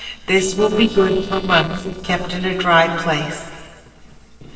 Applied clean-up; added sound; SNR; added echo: neural separator model SepFormer DNS4.